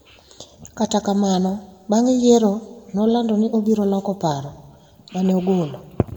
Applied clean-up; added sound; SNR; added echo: none; none; none; reverberation time 0.9 s.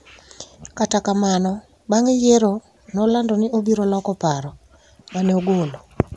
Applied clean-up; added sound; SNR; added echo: none; none; none; none.